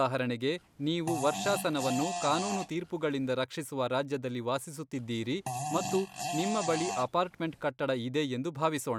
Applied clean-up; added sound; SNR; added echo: none; Fart; 6 dB; none.